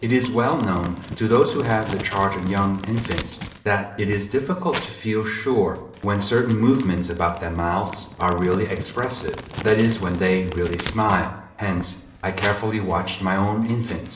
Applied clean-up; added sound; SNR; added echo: none; Crumpling, crinkling; 13 dB; reverberation time 0.8 s.